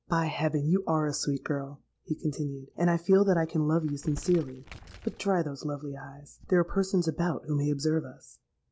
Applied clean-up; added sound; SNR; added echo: none; Crumpling, crinkling; 17 dB; none.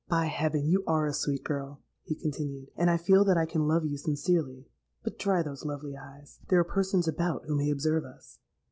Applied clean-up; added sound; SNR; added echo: none; none; none; none.